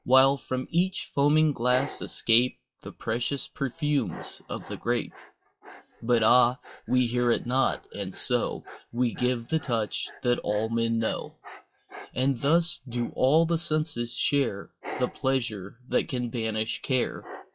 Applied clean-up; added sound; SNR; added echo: classical method WPE with log-MMSE.